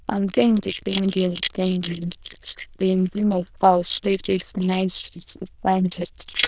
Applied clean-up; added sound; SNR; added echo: neural diffusion model UNIVERSE++.